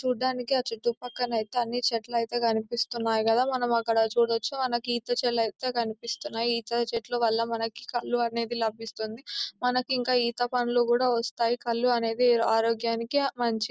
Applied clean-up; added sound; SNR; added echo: none; none; none; none.